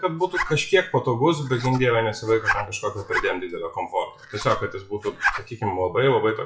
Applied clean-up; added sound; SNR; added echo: classical method WPE with log-MMSE.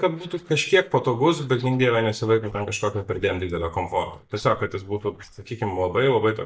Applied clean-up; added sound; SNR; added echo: neural mask model DeepFilterNet 3.